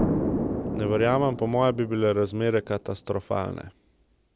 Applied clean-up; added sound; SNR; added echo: none; Explosion; 5 dB; none.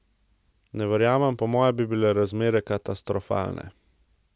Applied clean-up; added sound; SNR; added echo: none; none; none; none.